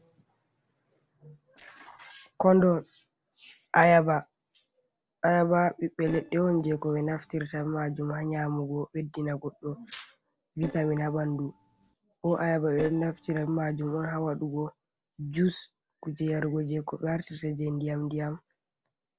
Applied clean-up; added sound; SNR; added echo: neural separator model SepFormer DNS4.